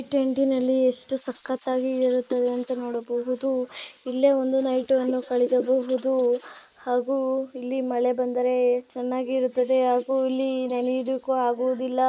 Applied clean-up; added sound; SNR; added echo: neural mask model Resemble Enhance denoiser.